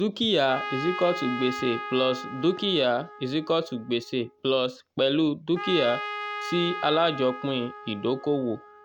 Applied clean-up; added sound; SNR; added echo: none; Trumpet; 11 dB; none.